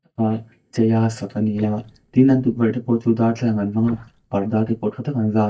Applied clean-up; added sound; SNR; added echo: neural mask model DeepFilterNet 3.